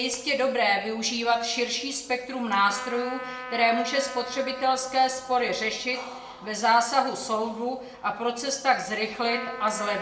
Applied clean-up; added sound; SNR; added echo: none; Trumpet; 16 dB; reverberation time 0.7 s.